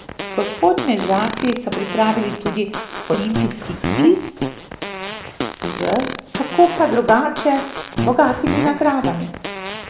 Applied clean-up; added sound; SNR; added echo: none; Fart; 7 dB; none.